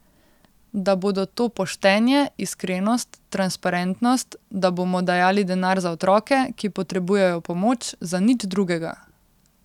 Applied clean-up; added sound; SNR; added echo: none; none; none; none.